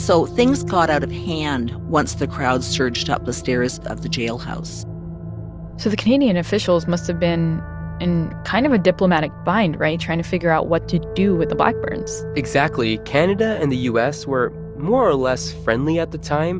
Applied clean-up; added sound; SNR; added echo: none; none; none; none.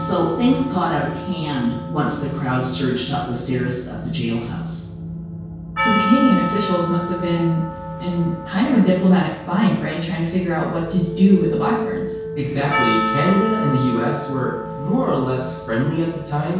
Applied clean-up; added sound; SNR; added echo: none; Percussion; 9 dB; reverberation time 0.6 s.